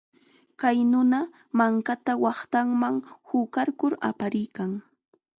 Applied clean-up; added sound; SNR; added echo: none; none; none; none.